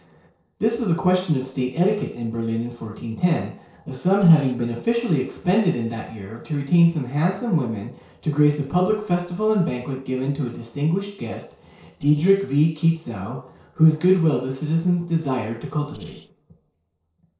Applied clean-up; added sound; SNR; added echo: neural separator model SepFormer DNS4.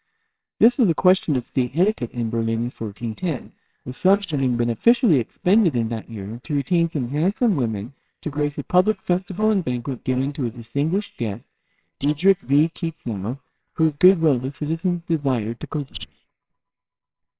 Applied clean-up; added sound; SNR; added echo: neural separator model SepFormer WHAMR!.